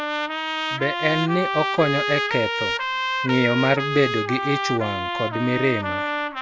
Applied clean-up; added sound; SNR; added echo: none; Trumpet; 2 dB; none.